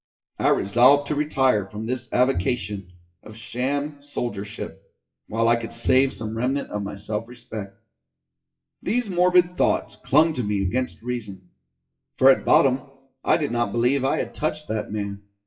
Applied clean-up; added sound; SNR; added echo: classical method WPE with log-MMSE.